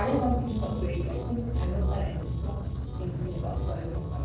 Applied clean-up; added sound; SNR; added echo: neural separator model SepFormer DNS4.